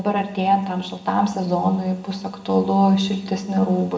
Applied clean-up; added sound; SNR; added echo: none; none; none; reverberation time 0.8 s.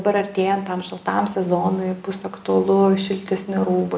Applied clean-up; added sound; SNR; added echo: none; none; none; none.